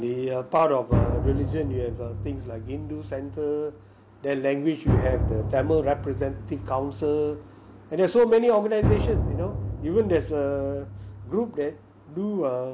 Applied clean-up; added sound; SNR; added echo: none; Drum; 4 dB; none.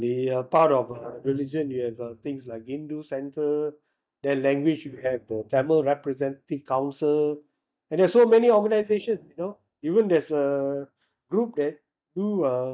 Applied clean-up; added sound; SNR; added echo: neural mask model DeepFilterNet 3.